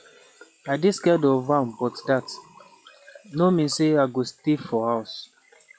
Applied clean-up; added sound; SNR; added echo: classical method log-MMSE.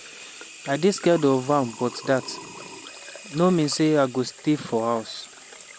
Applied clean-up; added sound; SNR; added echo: none; Sink (filling or washing) / Water tap, faucet; 17 dB; none.